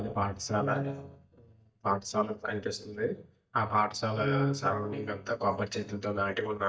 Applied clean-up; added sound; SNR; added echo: neural mask model DeepFilterNet 3.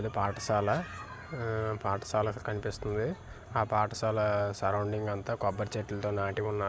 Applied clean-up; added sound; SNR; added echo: none; none; none; none.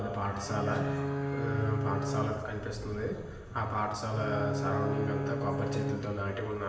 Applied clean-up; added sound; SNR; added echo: none; Bowed string instrument; 0 dB; reverberation time 1.0 s.